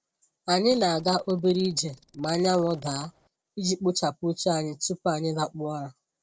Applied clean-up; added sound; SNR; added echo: neural separator model SepFormer DNS4.